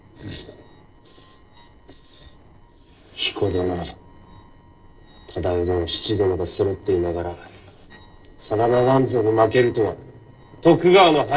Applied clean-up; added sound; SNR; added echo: neural separator model SepFormer DNS4.